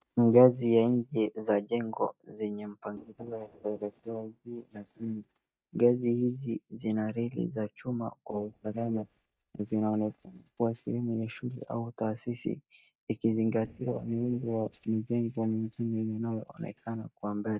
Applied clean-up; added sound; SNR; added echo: neural mask model DeepFilterNet 3.